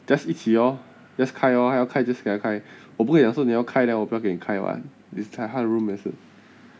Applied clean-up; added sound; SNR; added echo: none; none; none; none.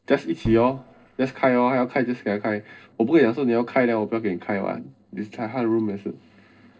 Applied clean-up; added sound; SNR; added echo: neural separator model SepFormer DNS4.